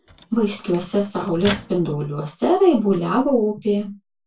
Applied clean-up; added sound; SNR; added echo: none; Microwave oven; 15 dB; reverberation time 0.2 s.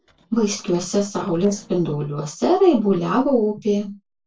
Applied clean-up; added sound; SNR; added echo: neural separator model SepFormer DNS4.